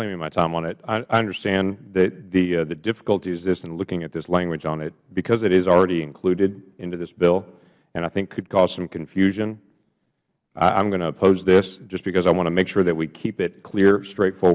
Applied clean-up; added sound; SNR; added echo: none; none; none; none.